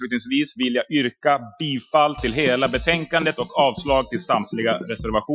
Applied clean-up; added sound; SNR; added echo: classical method Wiener filter.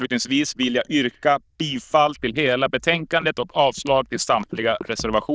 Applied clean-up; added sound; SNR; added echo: neural diffusion model UNIVERSE++.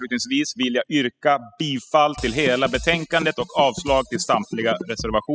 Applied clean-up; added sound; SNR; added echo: classical method spectral subtraction.